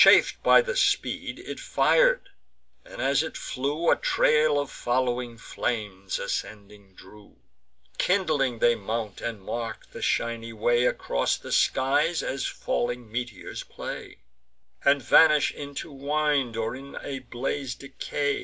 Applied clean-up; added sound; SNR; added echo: none; none; none; none.